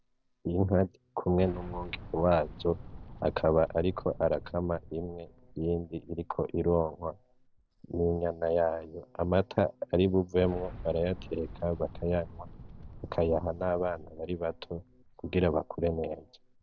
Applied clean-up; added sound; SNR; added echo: none; Boom; 17 dB; none.